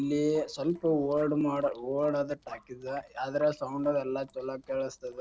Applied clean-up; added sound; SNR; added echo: neural separator model SepFormer DNS4.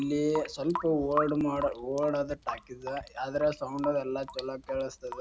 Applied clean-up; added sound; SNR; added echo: none; Drip / Sink (filling or washing) / Water tap, faucet; 10 dB; none.